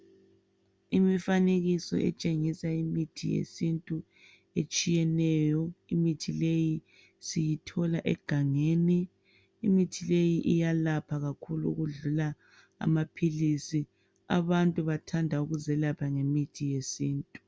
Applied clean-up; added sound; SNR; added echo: none; none; none; none.